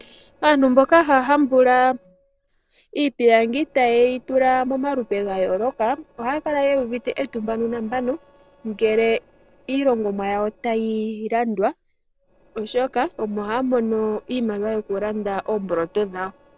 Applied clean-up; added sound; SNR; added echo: neural separator model SepFormer DNS4.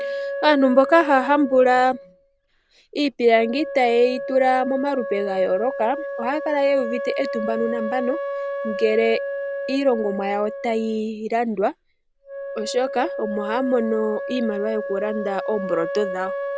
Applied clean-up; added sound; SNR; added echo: none; Wind instrument, woodwind instrument; 8 dB; none.